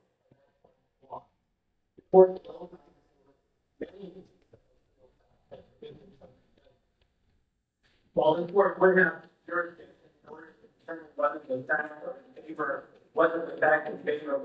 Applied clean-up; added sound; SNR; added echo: neural mask model DeepFilterNet 3.